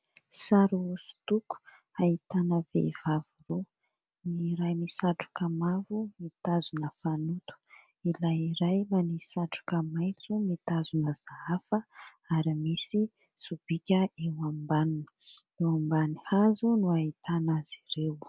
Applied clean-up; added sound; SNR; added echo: none; none; none; none.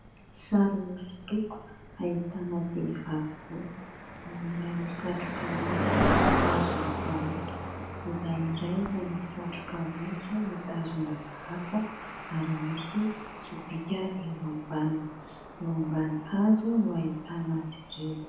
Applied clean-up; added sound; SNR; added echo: none; Cricket; 3 dB; reverberation time 0.9 s.